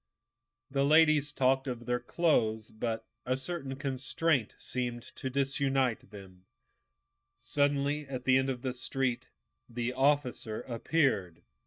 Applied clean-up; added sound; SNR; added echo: neural mask model DeepFilterNet 3.